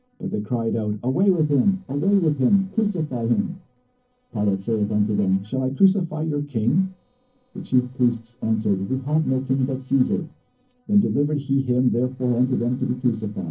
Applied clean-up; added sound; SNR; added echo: neural separator model SepFormer DNS4.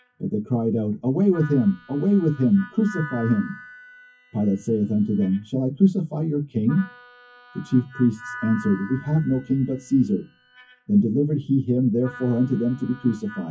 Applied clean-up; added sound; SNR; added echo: classical method WPE with log-MMSE.